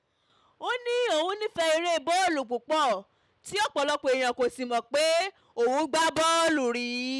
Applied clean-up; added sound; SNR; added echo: none; none; none; none.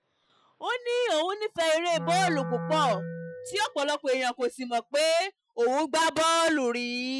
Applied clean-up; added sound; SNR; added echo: classical method Wiener filter.